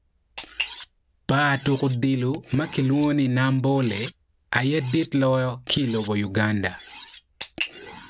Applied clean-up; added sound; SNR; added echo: none; Cutlery, silverware; 15 dB; none.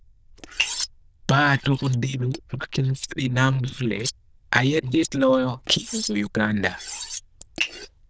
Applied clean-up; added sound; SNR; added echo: neural diffusion model UNIVERSE++.